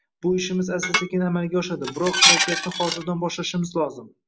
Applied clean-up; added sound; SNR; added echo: none; Dishes, pots, and pans; -2 dB; none.